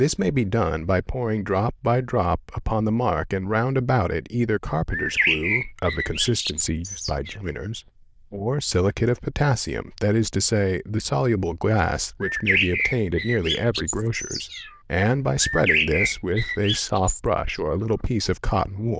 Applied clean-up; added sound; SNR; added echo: neural diffusion model UNIVERSE++.